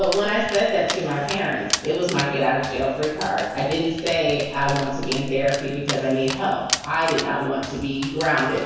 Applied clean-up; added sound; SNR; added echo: none; Dog; 10 dB; reverberation time 1.1 s.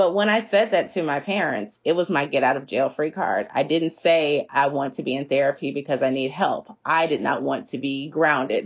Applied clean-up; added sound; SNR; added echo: none; none; none; none.